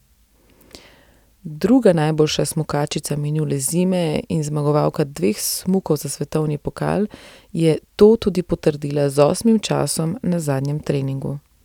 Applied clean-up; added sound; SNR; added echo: none; none; none; none.